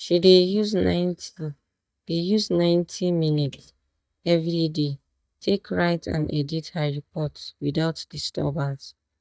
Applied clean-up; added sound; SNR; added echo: neural mask model DeepFilterNet 3.